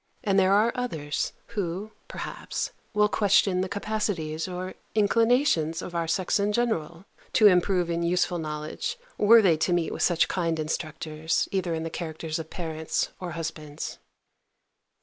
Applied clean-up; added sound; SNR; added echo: none; none; none; none.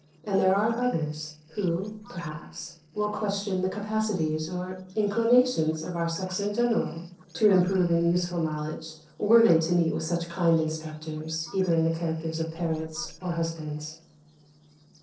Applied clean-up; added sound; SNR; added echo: neural separator model SepFormer DNS4.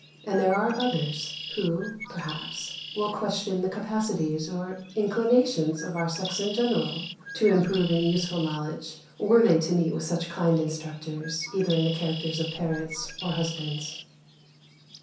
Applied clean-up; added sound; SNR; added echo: none; Bird; 14 dB; reverberation time 0.6 s.